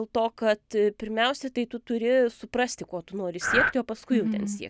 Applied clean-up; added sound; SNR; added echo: none; Breathing; -3 dB; none.